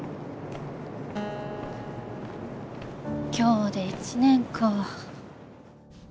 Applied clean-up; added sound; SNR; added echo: none; Acoustic guitar; 14 dB; none.